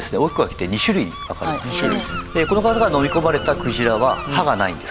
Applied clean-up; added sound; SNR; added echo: none; Gull, seagull; 11 dB; none.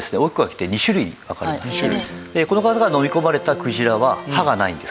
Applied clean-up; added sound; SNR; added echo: none; none; none; none.